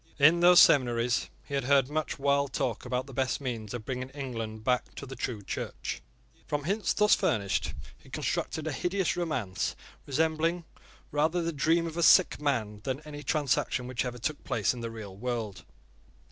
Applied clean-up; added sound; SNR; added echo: none; none; none; none.